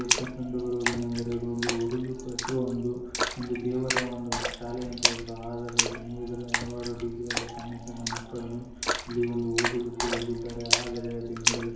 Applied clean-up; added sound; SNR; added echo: none; Splash, splatter; 0 dB; reverberation time 1.0 s.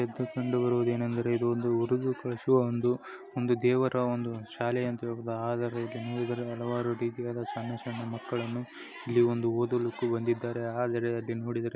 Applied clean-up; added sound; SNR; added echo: none; none; none; none.